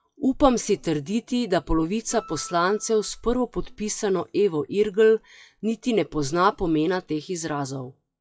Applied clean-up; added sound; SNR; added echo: classical method WPE with log-MMSE.